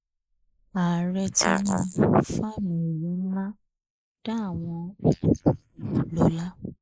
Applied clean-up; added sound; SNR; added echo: neural mask model Resemble Enhance denoiser.